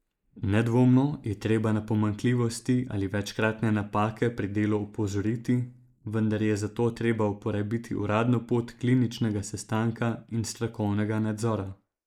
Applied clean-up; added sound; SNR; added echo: neural mask model Resemble Enhance denoiser.